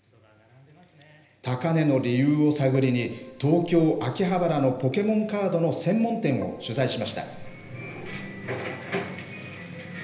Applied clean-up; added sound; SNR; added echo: none; Keyboard (musical); 19 dB; reverberation time 0.8 s.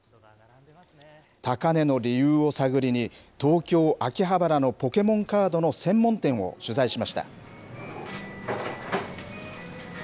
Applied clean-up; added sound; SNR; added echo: none; none; none; none.